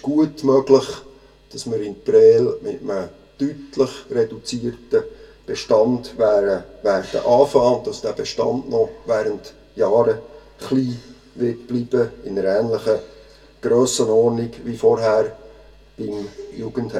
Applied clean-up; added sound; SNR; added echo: none; none; none; reverberation time 0.2 s.